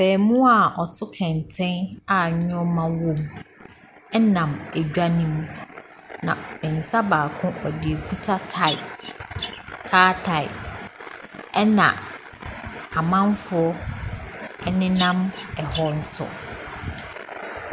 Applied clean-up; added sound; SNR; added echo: none; Bird vocalization, bird call, bird song; 7 dB; none.